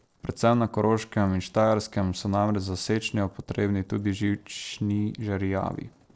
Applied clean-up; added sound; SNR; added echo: neural separator model SepFormer DNS4.